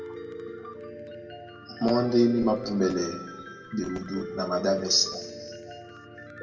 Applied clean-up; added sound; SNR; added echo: none; Piano; 12 dB; reverberation time 1.3 s.